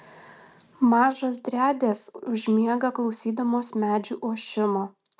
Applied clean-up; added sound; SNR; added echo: none; none; none; none.